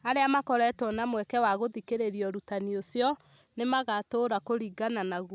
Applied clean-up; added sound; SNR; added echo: none; none; none; none.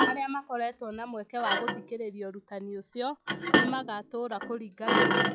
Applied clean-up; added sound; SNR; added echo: classical method log-MMSE.